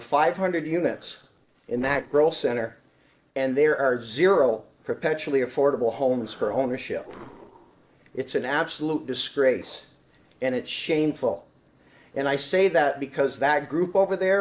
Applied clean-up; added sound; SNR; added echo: neural separator model SepFormer DNS4.